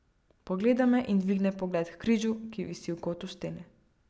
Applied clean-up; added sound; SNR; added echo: none; none; none; none.